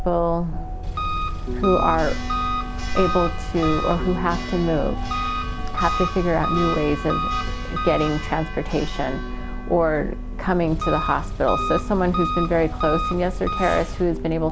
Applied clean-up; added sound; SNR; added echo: none; Church bell + Engine; 3 dB; none.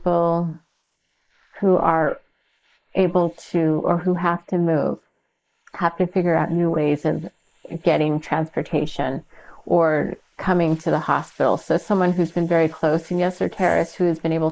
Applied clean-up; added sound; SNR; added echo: neural mask model Resemble Enhance denoiser.